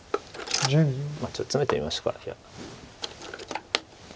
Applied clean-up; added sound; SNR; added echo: none; none; none; none.